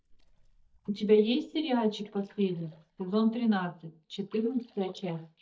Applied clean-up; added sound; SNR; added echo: neural mask model DeepFilterNet 3.